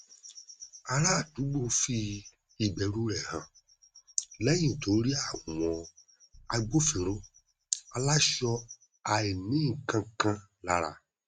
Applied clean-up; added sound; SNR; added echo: neural mask model RNNoise.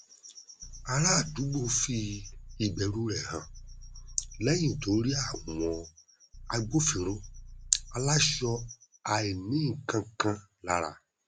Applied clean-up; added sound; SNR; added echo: none; Idling / Car; 14 dB; none.